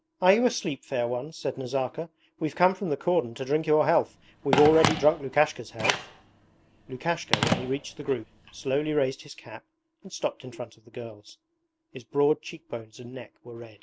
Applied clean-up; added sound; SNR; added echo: none; Telephone; 8 dB; none.